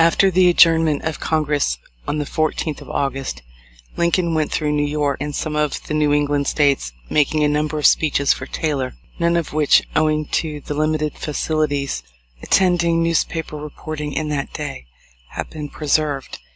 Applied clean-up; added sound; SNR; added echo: none; none; none; none.